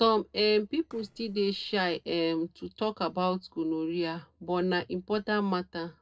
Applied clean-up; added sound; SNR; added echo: neural separator model SepFormer DNS4.